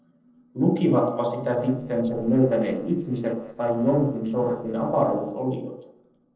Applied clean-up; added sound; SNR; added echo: neural separator model SepFormer DNS4.